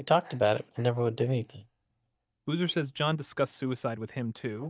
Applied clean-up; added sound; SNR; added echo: neural mask model DeepFilterNet 3.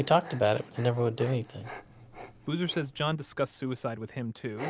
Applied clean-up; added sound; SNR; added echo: none; Dog; 17 dB; none.